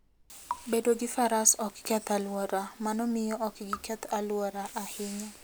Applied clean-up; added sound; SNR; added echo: none; Raindrop / Drip; 17 dB; none.